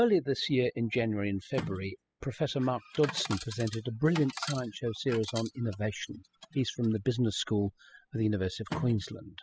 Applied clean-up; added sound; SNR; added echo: classical method spectral subtraction.